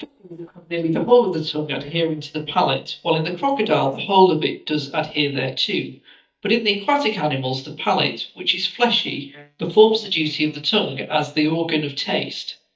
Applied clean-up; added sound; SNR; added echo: neural mask model DeepFilterNet 3.